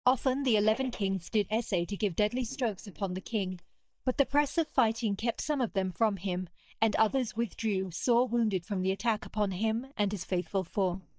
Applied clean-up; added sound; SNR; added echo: neural mask model DeepFilterNet 3.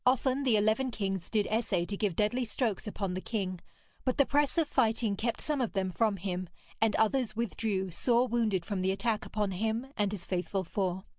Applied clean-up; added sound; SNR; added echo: none; none; none; none.